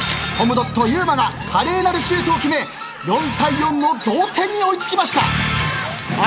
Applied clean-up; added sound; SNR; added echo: none; Shatter; 20 dB; none.